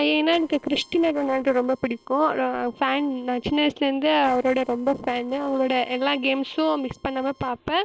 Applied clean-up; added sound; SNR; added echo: neural separator model SepFormer DNS4.